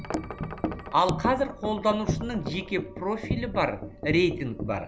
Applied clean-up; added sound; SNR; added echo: none; Wind chime; 5 dB; none.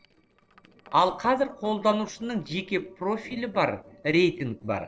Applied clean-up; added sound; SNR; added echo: neural separator model SepFormer DNS4.